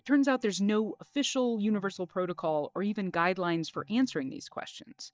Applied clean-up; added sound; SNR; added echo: neural mask model DeepFilterNet 3.